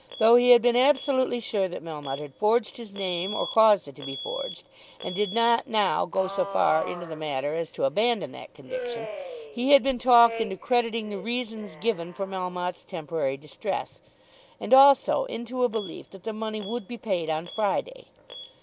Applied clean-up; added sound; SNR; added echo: none; Alarm; 15 dB; none.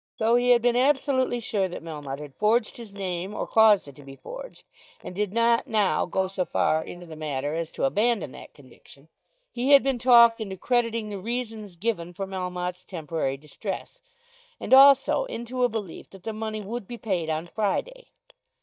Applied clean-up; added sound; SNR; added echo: neural mask model DeepFilterNet 3.